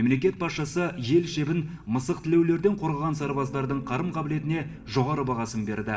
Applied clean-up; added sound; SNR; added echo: none; Electric guitar / Strum; 17 dB; reverberation time 1.0 s.